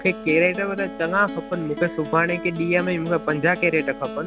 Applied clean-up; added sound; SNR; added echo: none; Acoustic guitar; 11 dB; none.